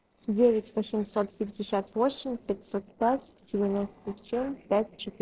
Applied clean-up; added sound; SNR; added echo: neural separator model SepFormer DNS4.